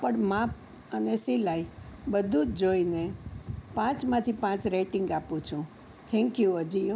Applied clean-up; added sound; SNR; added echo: none; none; none; none.